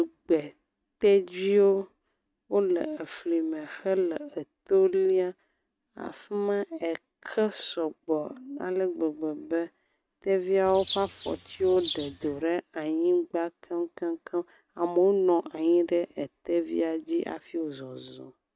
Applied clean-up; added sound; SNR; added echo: neural mask model RNNoise.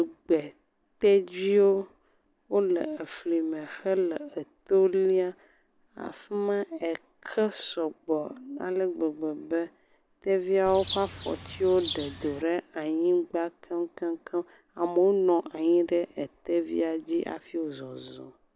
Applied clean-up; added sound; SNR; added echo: none; Bird; 9 dB; none.